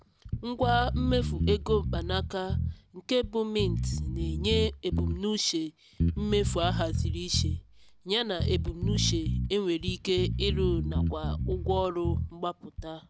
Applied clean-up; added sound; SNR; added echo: none; Bass guitar; 0 dB; none.